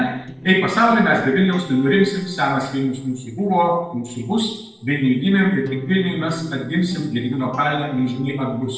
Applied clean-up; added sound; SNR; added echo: neural separator model SepFormer DNS4.